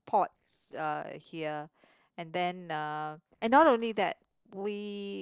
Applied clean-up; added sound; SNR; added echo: neural separator model SepFormer DNS4.